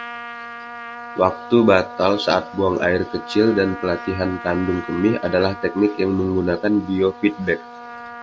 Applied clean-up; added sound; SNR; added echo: none; Trumpet; 14 dB; none.